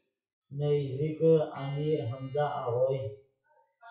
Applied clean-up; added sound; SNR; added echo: classical method WPE with log-MMSE.